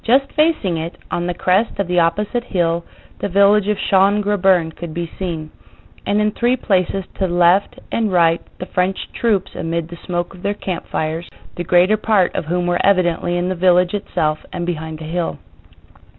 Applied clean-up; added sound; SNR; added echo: none; none; none; none.